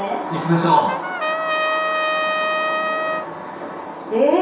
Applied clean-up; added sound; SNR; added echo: none; Trumpet; 2 dB; reverberation time 0.7 s.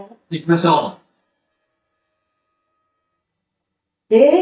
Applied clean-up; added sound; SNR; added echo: neural mask model DeepFilterNet 3.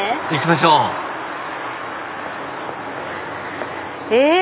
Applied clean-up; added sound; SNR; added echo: none; none; none; none.